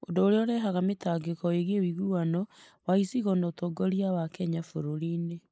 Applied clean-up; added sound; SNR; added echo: neural mask model Resemble Enhance denoiser.